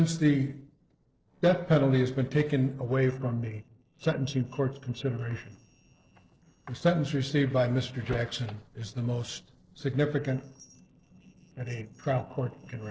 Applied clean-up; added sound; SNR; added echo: neural separator model SepFormer DNS4.